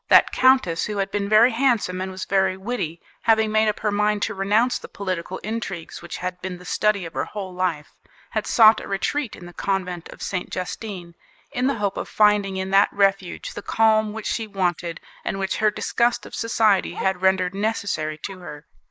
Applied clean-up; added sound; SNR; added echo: neural mask model Resemble Enhance denoiser.